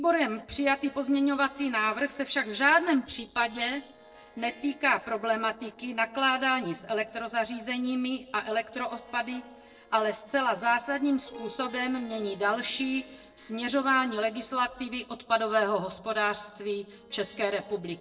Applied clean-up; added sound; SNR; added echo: neural separator model SepFormer DNS4.